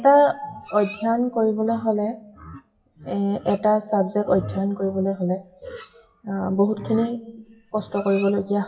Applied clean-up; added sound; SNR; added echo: classical method WPE with log-MMSE.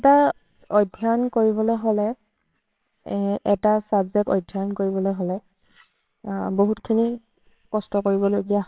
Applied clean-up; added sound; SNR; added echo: neural separator model SepFormer WHAMR!.